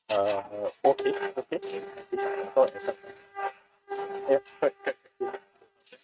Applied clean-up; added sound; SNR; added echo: neural mask model RNNoise.